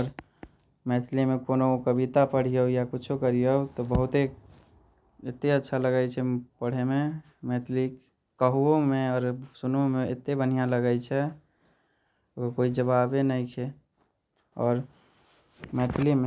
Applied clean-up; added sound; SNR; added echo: none; none; none; none.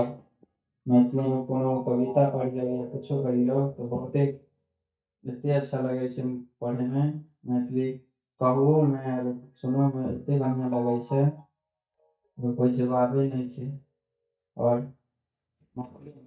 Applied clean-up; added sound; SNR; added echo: neural mask model DeepFilterNet 3.